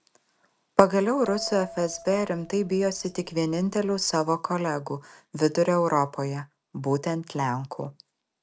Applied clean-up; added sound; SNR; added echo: none; Bell; 18 dB; none.